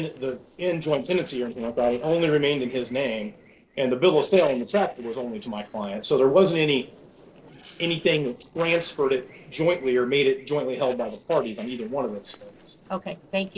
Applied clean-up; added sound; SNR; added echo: neural separator model SepFormer DNS4.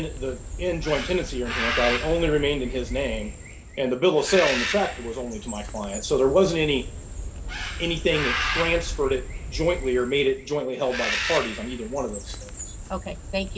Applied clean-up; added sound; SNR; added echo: none; Bird; 6 dB; reverberation time 1.9 s.